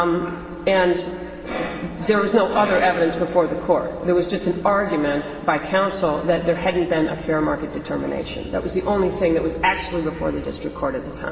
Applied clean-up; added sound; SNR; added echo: none; none; none; reverberation time 2.7 s.